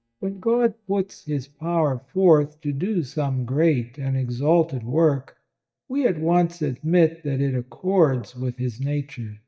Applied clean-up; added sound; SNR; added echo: neural mask model DeepFilterNet 3.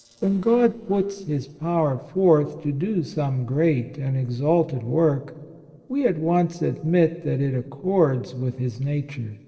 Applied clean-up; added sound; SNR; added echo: neural separator model SepFormer DNS4.